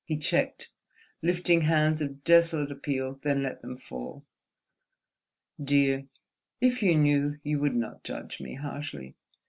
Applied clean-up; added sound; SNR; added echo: none; none; none; none.